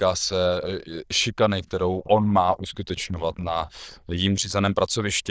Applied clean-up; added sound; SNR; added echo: neural diffusion model UNIVERSE++.